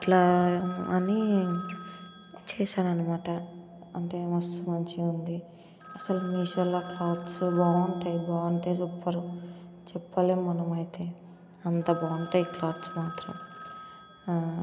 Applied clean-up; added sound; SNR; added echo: none; Telephone; 17 dB; none.